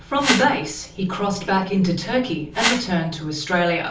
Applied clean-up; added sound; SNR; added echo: none; Whoosh, swoosh, swish; 3 dB; reverberation time 0.3 s.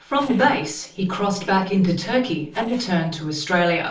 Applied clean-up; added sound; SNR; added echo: neural separator model SepFormer DNS4.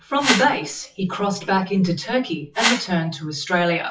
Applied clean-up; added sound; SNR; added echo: classical method WPE with log-MMSE.